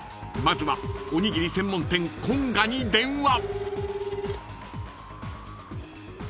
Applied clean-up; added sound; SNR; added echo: none; none; none; none.